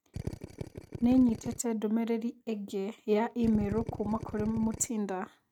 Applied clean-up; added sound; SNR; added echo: neural mask model RNNoise.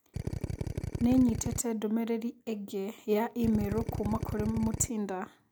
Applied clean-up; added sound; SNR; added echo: none; Drill; 4 dB; none.